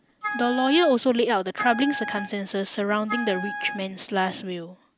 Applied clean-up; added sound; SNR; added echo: none; Wind instrument, woodwind instrument; 9 dB; none.